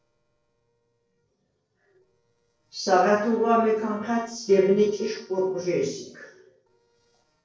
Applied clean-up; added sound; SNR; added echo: neural separator model SepFormer DNS4.